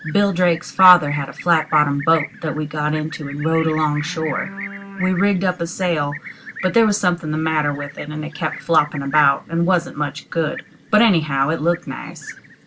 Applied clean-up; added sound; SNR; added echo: none; Livestock, farm animals, working animals; 15 dB; none.